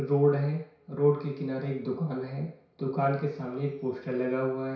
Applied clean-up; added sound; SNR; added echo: none; none; none; reverberation time 0.6 s.